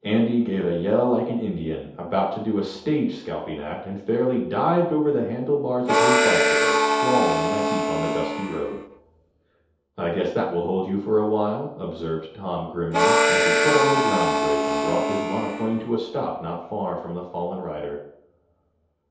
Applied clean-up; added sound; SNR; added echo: none; Harmonica; -3 dB; reverberation time 0.8 s.